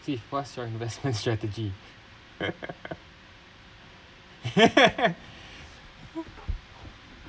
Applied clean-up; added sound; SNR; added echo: none; none; none; none.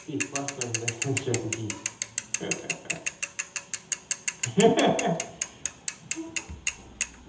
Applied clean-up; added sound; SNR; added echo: none; Mechanisms / Bicycle; 3 dB; reverberation time 0.8 s.